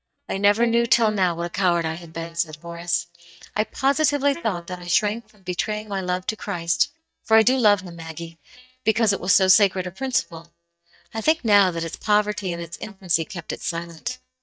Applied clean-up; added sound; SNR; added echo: neural mask model DeepFilterNet 3.